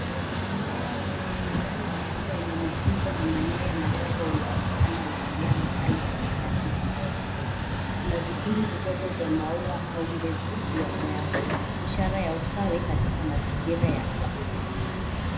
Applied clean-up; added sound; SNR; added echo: none; Truck; -3 dB; reverberation time 0.8 s.